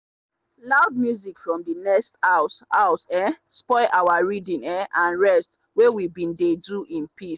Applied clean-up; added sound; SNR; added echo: none; none; none; none.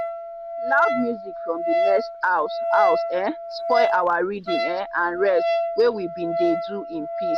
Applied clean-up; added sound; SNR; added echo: none; Wind instrument, woodwind instrument; 1 dB; none.